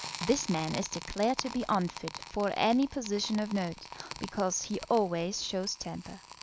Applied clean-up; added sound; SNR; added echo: none; Crackle; 13 dB; none.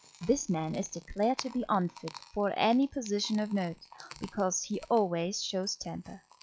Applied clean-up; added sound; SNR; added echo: classical method log-MMSE.